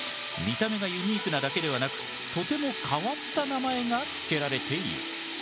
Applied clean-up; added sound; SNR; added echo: none; Sink (filling or washing); 6 dB; none.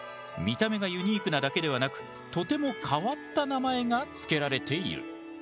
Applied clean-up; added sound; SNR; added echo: none; none; none; none.